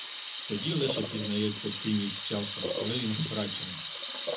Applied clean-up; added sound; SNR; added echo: none; Sink (filling or washing) / Water tap, faucet; -1 dB; reverberation time 0.4 s.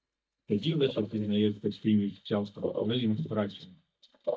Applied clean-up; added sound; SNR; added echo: neural mask model DeepFilterNet 3.